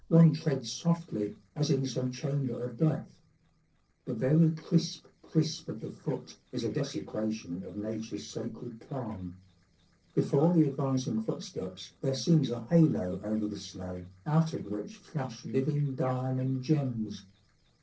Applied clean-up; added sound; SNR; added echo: neural separator model SepFormer DNS4.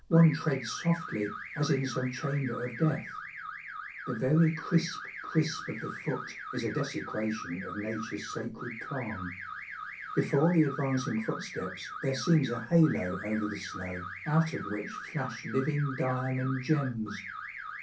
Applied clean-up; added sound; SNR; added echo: none; Alarm / Car; 11 dB; reverberation time 0.3 s.